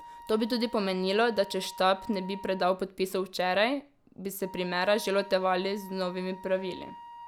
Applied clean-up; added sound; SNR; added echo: none; Wind instrument, woodwind instrument; 18 dB; none.